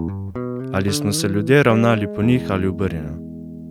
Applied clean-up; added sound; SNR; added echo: none; Guitar; 8 dB; none.